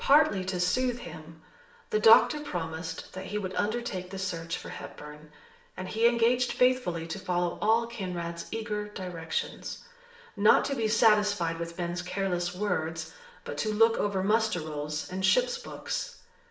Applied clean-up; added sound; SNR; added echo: none; none; none; reverberation time 0.6 s.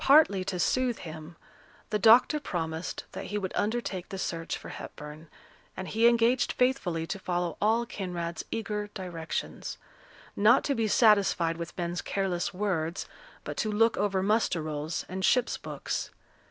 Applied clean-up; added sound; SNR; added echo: none; none; none; none.